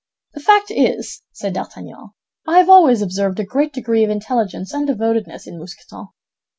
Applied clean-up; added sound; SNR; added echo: none; none; none; none.